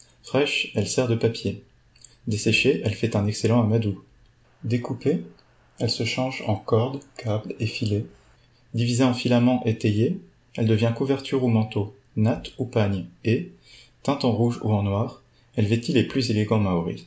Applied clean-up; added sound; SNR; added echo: none; none; none; none.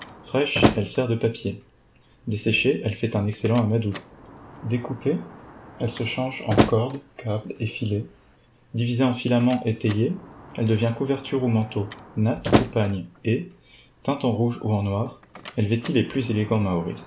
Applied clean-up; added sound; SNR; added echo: none; Slam; 7 dB; none.